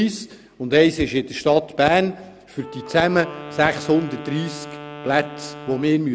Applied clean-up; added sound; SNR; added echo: none; Wind instrument, woodwind instrument; 17 dB; none.